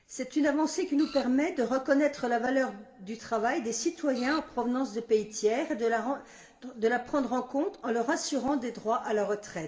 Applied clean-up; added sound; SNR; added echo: none; Printer; 16 dB; reverberation time 1.2 s.